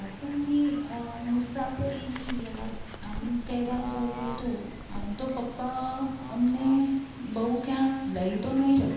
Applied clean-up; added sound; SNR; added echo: none; Bird / Fowl; 11 dB; reverberation time 1.1 s.